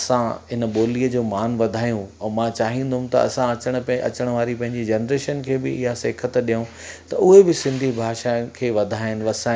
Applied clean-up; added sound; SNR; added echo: none; none; none; none.